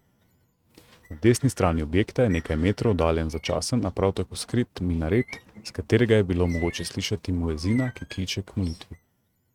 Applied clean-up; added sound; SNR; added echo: neural mask model RNNoise.